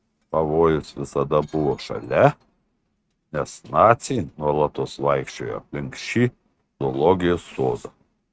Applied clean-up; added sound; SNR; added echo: neural mask model RNNoise.